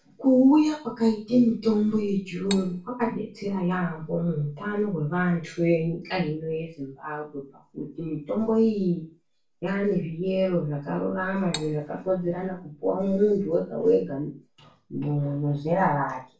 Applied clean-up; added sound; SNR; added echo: none; Cutlery, silverware; 12 dB; reverberation time 0.3 s.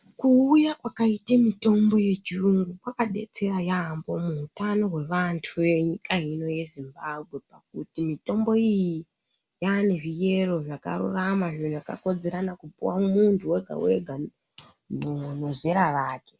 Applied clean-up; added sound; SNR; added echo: none; none; none; none.